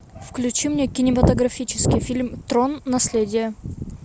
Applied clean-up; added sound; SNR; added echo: none; none; none; none.